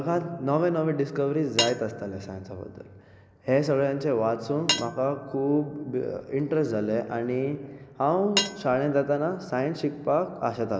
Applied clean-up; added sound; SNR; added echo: none; Cutlery, silverware / Dishes, pots, and pans; 9 dB; none.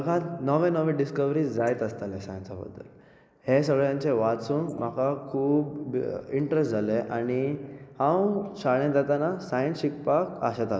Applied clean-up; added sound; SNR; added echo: neural mask model Resemble Enhance denoiser.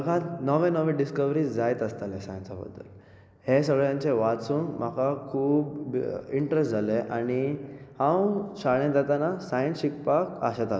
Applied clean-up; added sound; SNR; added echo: none; none; none; none.